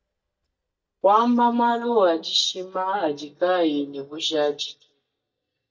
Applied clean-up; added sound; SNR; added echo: neural mask model DeepFilterNet 3.